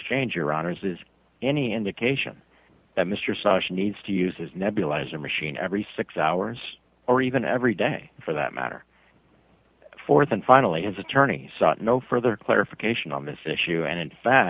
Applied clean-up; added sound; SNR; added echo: none; none; none; none.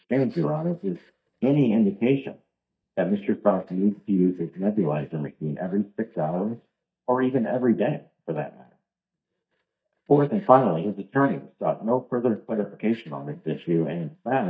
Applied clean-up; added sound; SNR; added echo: neural mask model DeepFilterNet 3.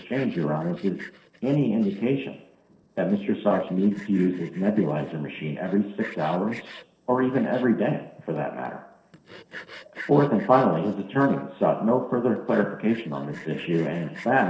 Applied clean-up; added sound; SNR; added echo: neural separator model SepFormer DNS4.